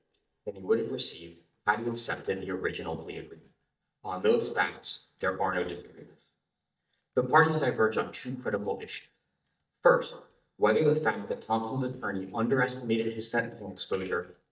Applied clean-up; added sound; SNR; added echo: neural mask model DeepFilterNet 3.